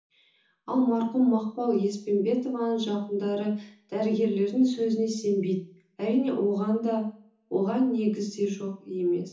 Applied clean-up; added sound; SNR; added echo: none; none; none; reverberation time 0.6 s.